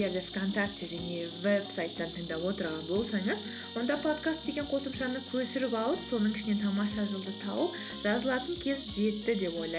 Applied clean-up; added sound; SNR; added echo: none; Insect; -5 dB; none.